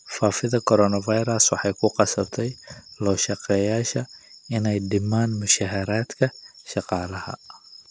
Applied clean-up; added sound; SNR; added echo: none; none; none; none.